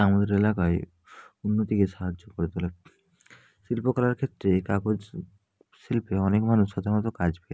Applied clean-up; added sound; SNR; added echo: none; none; none; none.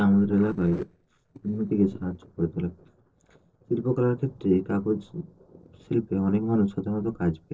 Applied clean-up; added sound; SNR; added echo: neural separator model SepFormer DNS4.